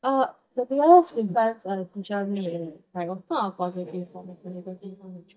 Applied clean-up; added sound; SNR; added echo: neural mask model DeepFilterNet 3.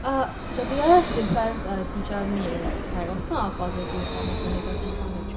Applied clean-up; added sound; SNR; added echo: none; Vehicle; 3 dB; reverberation time 1.6 s.